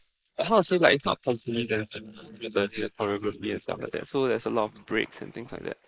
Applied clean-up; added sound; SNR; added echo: neural mask model Resemble Enhance denoiser.